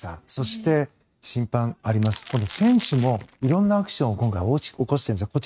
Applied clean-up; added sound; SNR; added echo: neural mask model RNNoise.